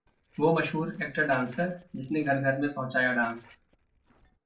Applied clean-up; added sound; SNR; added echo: neural separator model SepFormer DNS4.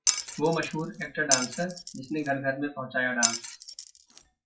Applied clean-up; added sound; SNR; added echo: classical method WPE with log-MMSE.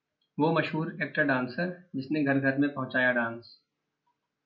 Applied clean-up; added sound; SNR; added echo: none; none; none; none.